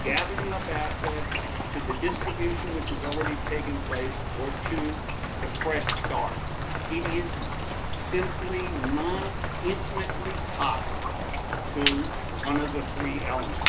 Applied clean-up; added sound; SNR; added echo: none; Rain; -3 dB; none.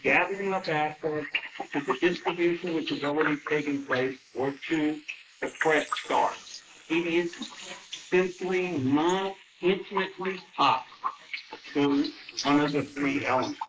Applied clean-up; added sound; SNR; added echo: neural mask model Resemble Enhance denoiser.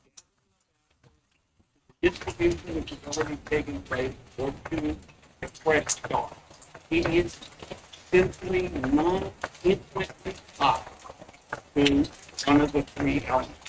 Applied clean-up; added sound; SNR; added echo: neural mask model RNNoise.